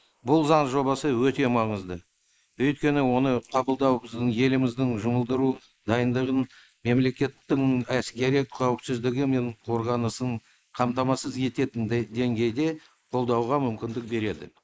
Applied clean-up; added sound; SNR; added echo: neural mask model Resemble Enhance denoiser.